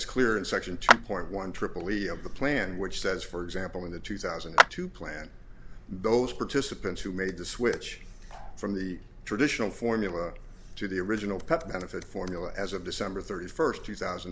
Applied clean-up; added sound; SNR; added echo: none; Clapping; -3 dB; none.